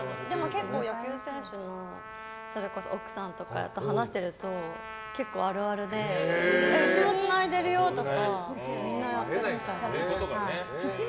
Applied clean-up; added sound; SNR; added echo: none; Trumpet; 13 dB; none.